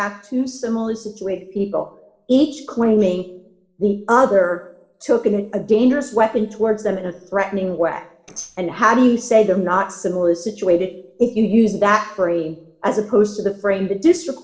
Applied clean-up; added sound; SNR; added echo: neural separator model SepFormer DNS4.